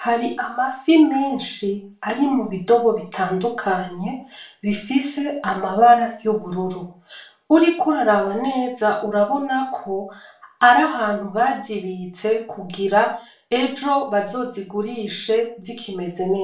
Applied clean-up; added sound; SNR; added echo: none; none; none; reverberation time 0.4 s.